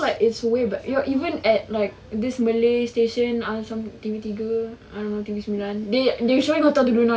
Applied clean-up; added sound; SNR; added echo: none; none; none; none.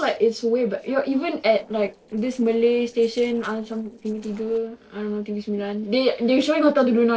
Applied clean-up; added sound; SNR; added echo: neural separator model SepFormer DNS4.